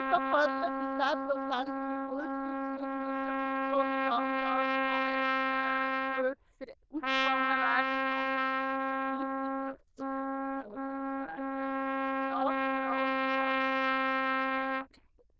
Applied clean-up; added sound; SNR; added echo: neural diffusion model UNIVERSE++.